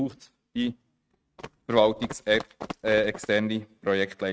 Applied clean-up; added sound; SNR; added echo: neural mask model RNNoise.